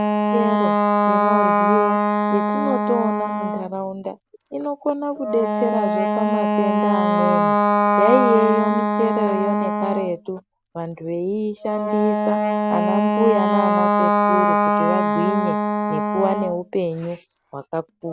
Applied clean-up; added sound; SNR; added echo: none; Wind instrument, woodwind instrument; -4 dB; none.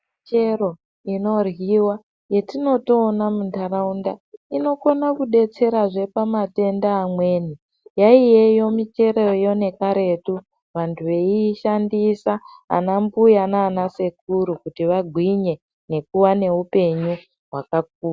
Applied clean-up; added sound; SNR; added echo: none; none; none; none.